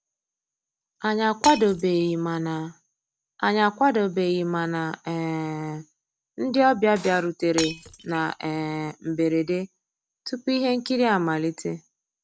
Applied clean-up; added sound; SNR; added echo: none; Cutlery, silverware + Shatter; 11 dB; none.